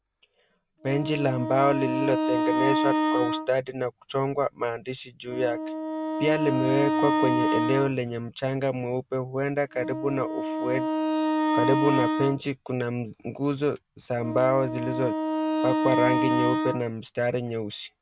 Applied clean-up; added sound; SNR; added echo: none; Wind instrument, woodwind instrument; 1 dB; none.